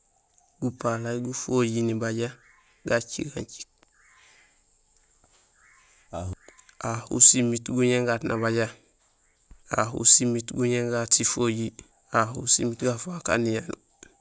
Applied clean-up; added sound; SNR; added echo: none; none; none; none.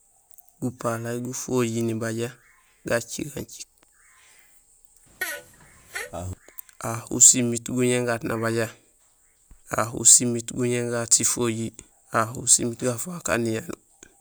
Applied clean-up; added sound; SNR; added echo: none; Fart; 11 dB; none.